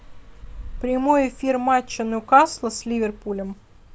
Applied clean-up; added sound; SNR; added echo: none; Car passing by; 18 dB; none.